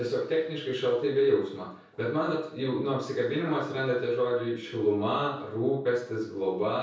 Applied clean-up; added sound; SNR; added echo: none; none; none; reverberation time 0.6 s.